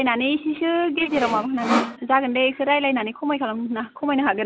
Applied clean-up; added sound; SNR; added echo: none; Sawing; 4 dB; none.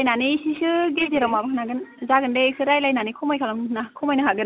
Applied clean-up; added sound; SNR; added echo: none; none; none; none.